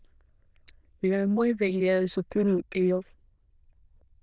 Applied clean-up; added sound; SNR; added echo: neural diffusion model UNIVERSE++.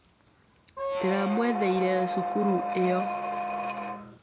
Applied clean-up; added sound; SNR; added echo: none; Squeak; 1 dB; none.